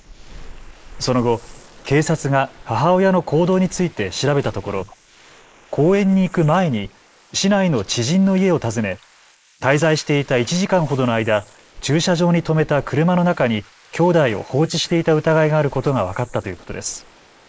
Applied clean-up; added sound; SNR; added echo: neural mask model Resemble Enhance denoiser.